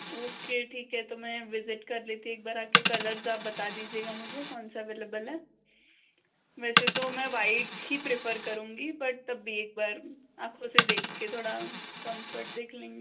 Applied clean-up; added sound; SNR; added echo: none; Coin (dropping); 0 dB; reverberation time 0.2 s.